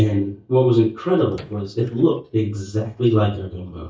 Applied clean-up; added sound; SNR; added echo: neural mask model DeepFilterNet 3.